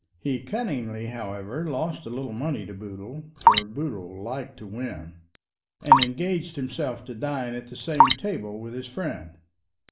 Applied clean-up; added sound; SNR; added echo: none; Drip; -5 dB; reverberation time 0.4 s.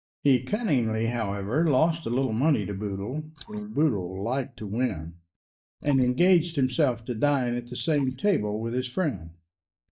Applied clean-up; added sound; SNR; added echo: neural mask model DeepFilterNet 3.